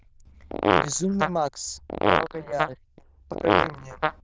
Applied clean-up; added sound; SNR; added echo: neural diffusion model UNIVERSE++.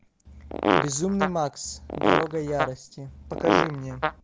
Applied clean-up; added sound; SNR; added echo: none; Fart; -3 dB; none.